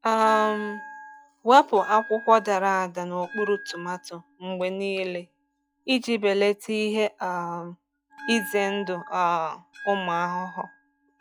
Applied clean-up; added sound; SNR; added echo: classical method log-MMSE.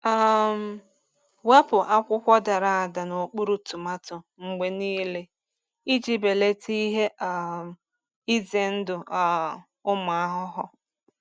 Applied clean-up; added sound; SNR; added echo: none; none; none; none.